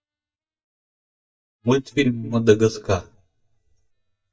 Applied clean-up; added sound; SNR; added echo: neural mask model DeepFilterNet 3.